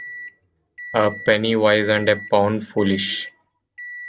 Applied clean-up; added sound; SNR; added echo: none; Microwave oven; 16 dB; none.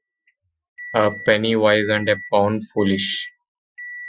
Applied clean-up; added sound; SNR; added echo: classical method Wiener filter.